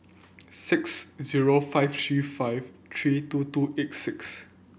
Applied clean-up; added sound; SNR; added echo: none; none; none; none.